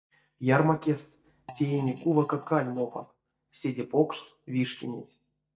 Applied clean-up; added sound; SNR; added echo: neural mask model DeepFilterNet 3.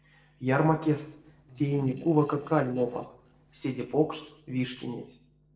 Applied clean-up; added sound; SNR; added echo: neural separator model SepFormer DNS4.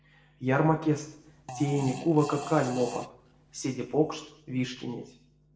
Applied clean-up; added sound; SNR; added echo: none; Fart; 13 dB; reverberation time 0.5 s.